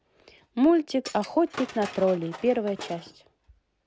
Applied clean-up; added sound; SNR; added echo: none; Tools; 14 dB; none.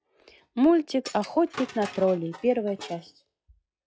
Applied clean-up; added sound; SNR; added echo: classical method log-MMSE.